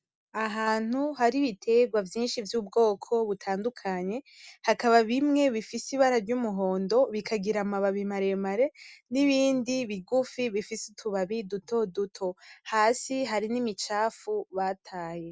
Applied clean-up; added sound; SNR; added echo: none; none; none; none.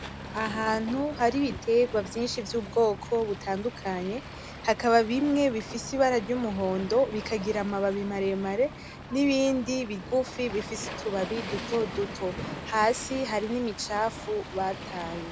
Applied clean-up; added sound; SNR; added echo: none; Waves, surf; 12 dB; none.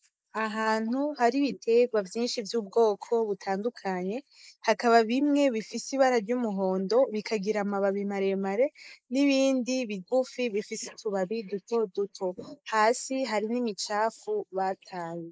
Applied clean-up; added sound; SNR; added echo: neural mask model Resemble Enhance denoiser.